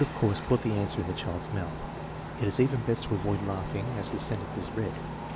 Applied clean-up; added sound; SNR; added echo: none; Cricket; 6 dB; none.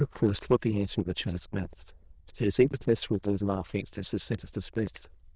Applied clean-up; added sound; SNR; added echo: neural diffusion model UNIVERSE++.